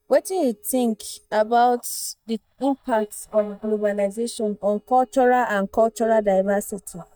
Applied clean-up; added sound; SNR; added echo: neural mask model DeepFilterNet 3.